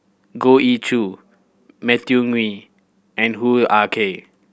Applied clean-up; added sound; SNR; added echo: none; none; none; none.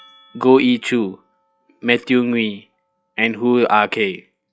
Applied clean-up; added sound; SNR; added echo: classical method log-MMSE.